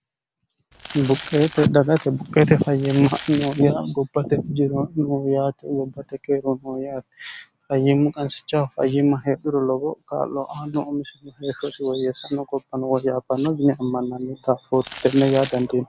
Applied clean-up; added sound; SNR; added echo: none; Crumpling, crinkling; 12 dB; none.